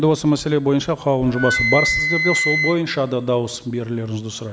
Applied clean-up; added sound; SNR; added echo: none; Wind instrument, woodwind instrument; 4 dB; none.